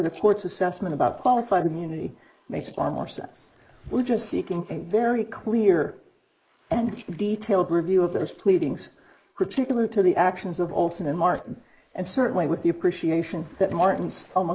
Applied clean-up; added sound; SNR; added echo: neural mask model Resemble Enhance denoiser.